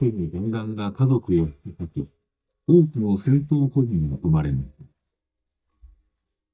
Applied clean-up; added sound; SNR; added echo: neural mask model DeepFilterNet 3.